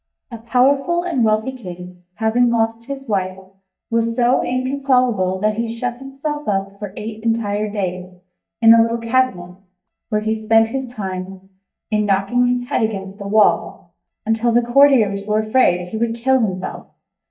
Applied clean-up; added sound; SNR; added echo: neural mask model DeepFilterNet 3.